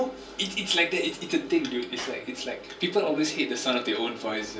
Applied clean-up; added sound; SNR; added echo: none; Clapping; 19 dB; reverberation time 0.3 s.